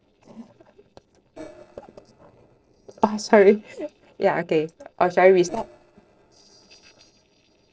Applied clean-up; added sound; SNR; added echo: neural separator model SepFormer DNS4.